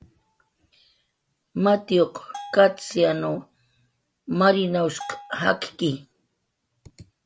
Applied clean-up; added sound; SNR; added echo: none; Bell; 19 dB; none.